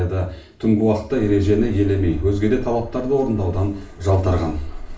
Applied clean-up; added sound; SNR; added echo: none; none; none; reverberation time 0.4 s.